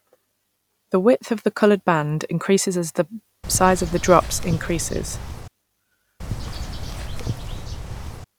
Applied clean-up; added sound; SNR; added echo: none; Bird; 6 dB; none.